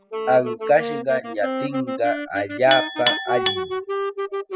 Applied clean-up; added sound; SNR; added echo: classical method spectral subtraction.